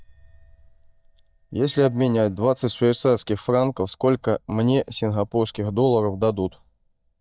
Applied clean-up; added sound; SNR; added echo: neural mask model DeepFilterNet 3.